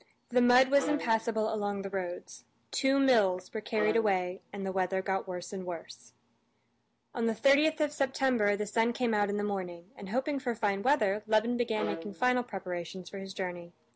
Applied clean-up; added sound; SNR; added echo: none; Bowed string instrument; 12 dB; none.